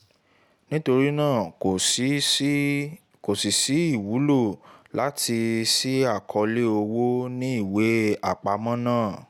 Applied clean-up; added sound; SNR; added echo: none; none; none; none.